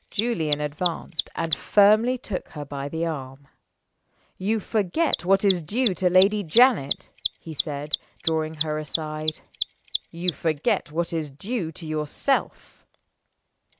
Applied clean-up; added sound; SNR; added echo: none; Mechanisms; 10 dB; none.